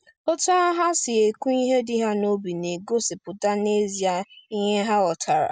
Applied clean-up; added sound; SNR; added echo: none; none; none; none.